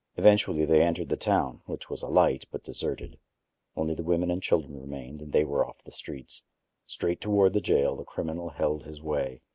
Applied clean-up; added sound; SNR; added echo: none; none; none; none.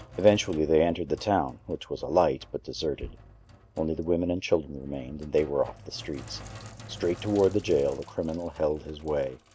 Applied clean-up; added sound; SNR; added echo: none; Sink (filling or washing); 19 dB; none.